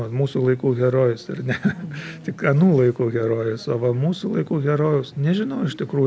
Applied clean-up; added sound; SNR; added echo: none; none; none; none.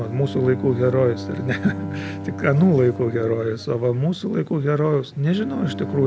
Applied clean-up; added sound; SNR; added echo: none; Bowed string instrument; 11 dB; none.